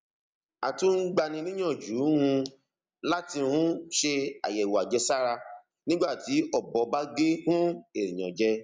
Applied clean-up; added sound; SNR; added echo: none; none; none; none.